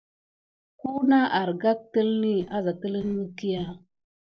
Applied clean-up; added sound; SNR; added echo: neural separator model SepFormer DNS4.